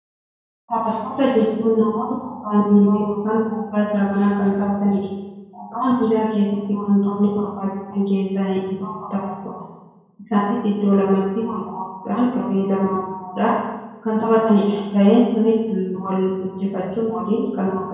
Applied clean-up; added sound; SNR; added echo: none; none; none; reverberation time 0.9 s.